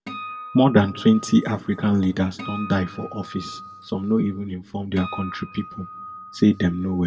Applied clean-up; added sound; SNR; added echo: none; Acoustic guitar; 15 dB; reverberation time 1.5 s.